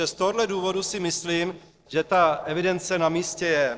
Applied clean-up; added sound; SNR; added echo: neural separator model SepFormer DNS4.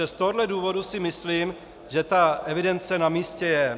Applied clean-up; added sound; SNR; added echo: none; none; none; none.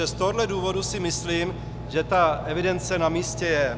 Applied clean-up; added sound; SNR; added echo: none; Engine; 9 dB; none.